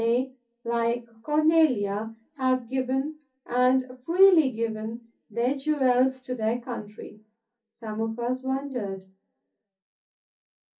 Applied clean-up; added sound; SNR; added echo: none; none; none; reverberation time 0.3 s.